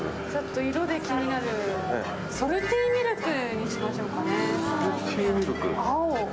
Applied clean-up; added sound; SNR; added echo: none; none; none; none.